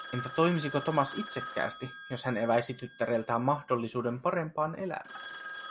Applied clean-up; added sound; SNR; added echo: none; Telephone; 9 dB; none.